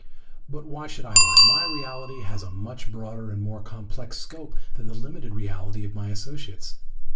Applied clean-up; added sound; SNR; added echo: none; Bicycle bell; 4 dB; reverberation time 0.3 s.